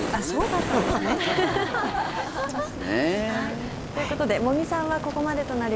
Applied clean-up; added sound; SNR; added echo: none; Fire; 8 dB; none.